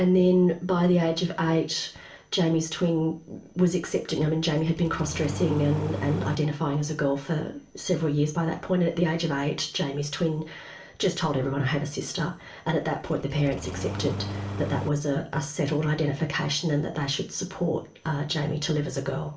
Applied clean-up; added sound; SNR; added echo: none; Engine starting; 8 dB; reverberation time 0.4 s.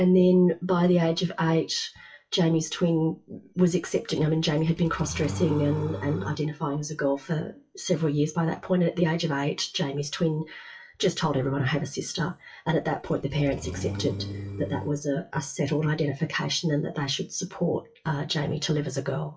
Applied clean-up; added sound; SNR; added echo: classical method WPE with log-MMSE.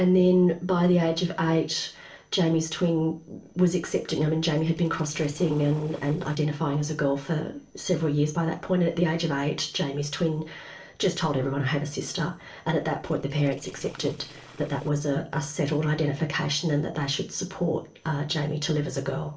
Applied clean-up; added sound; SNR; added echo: neural separator model SepFormer DNS4.